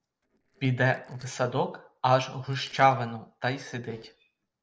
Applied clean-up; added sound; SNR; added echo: neural separator model SepFormer DNS4.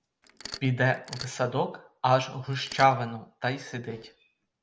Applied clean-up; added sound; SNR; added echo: none; Mechanisms; 14 dB; none.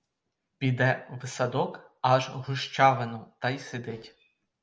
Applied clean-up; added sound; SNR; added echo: none; none; none; none.